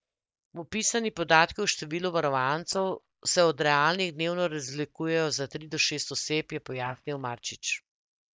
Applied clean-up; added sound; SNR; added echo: neural mask model DeepFilterNet 3.